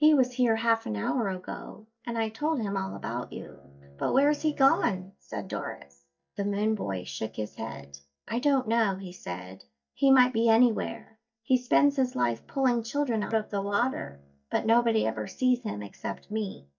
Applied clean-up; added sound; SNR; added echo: neural mask model DeepFilterNet 3.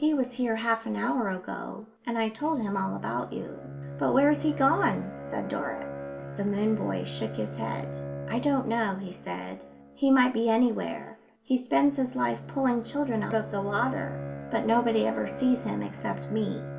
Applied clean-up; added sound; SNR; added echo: none; Bowed string instrument; 11 dB; none.